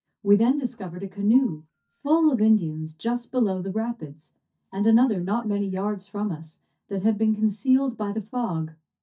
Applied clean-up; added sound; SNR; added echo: neural mask model DeepFilterNet 3.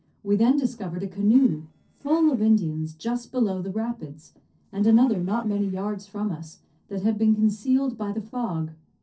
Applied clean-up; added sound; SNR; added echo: neural separator model SepFormer DNS4.